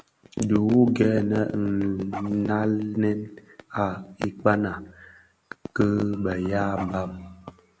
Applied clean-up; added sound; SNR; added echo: none; Dog; 16 dB; none.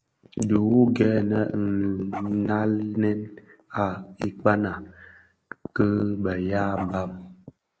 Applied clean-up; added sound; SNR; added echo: neural mask model Resemble Enhance denoiser.